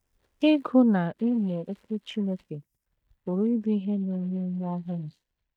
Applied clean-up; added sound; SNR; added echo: neural mask model DeepFilterNet 3.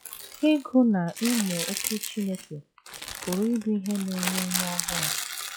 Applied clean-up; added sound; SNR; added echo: classical method log-MMSE.